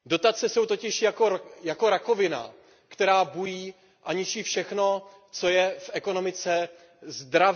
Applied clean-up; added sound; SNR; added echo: none; none; none; none.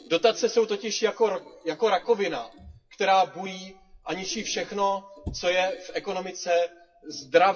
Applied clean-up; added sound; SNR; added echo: classical method WPE with log-MMSE.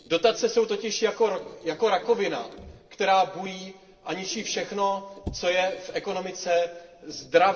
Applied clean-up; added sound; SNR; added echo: neural separator model SepFormer DNS4.